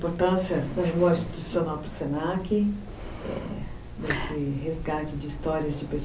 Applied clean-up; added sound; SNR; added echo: none; none; none; none.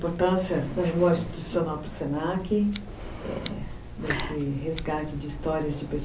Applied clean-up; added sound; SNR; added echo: none; Scissors; 13 dB; none.